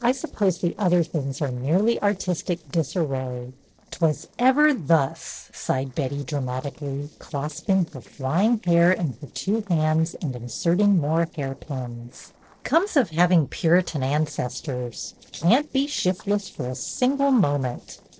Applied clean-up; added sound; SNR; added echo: neural separator model SepFormer DNS4.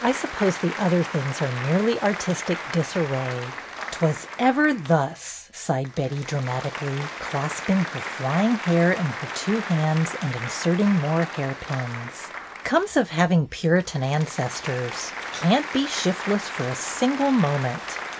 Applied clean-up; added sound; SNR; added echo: none; Applause; 10 dB; none.